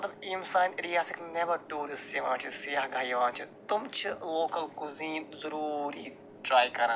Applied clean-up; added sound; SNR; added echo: none; none; none; none.